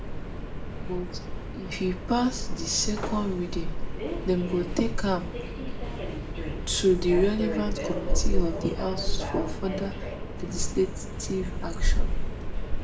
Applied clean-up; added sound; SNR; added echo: none; Subway, metro, underground; -2 dB; reverberation time 0.7 s.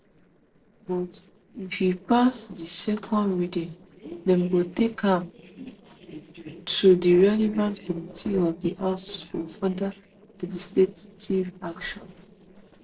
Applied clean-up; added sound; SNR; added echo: neural separator model SepFormer DNS4.